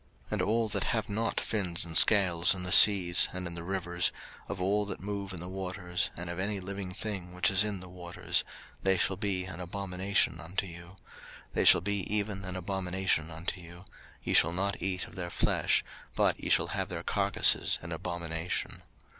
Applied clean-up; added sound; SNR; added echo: none; none; none; none.